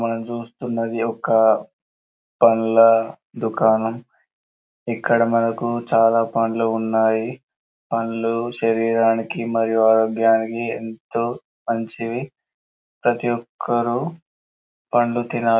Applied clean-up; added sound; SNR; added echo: none; none; none; none.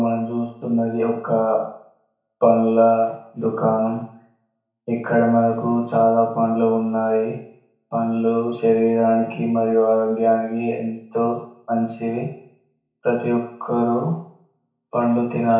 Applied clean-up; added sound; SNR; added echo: none; none; none; reverberation time 0.6 s.